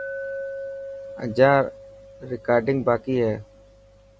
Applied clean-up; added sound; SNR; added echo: none; Glass; 13 dB; none.